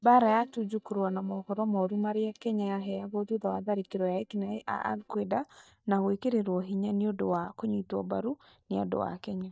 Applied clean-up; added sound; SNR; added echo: neural mask model DeepFilterNet 3.